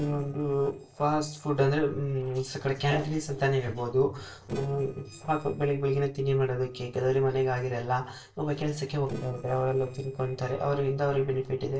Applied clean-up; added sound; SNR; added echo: neural separator model SepFormer DNS4.